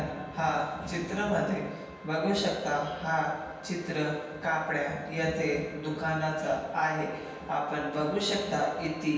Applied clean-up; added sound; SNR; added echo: none; Wind instrument, woodwind instrument; 20 dB; reverberation time 1.2 s.